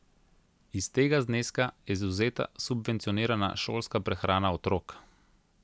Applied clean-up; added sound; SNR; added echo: none; none; none; none.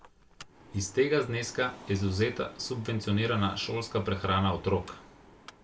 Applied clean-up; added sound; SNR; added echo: none; Mechanical fan; 20 dB; reverberation time 0.2 s.